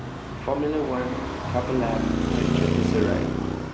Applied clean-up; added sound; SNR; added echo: none; Traffic noise, roadway noise; -4 dB; none.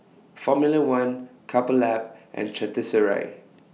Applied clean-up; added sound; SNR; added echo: none; none; none; none.